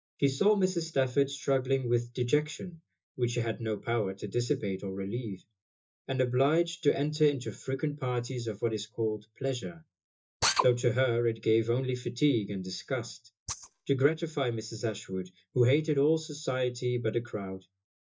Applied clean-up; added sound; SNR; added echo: neural mask model DeepFilterNet 3.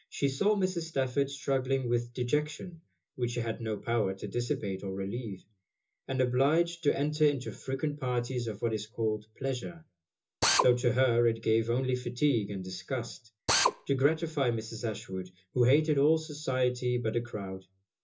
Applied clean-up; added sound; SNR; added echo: none; Drill; 0 dB; reverberation time 0.2 s.